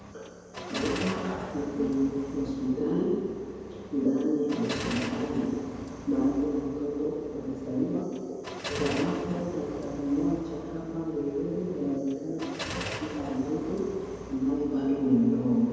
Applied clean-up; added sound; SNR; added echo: none; Car; 11 dB; reverberation time 2.2 s.